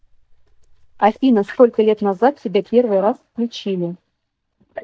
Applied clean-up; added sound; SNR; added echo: neural mask model DeepFilterNet 3.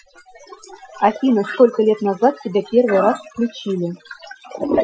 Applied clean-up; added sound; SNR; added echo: classical method Wiener filter.